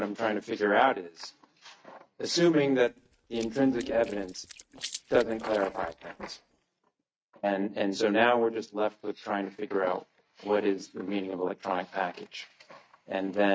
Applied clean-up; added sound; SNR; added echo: neural mask model RNNoise.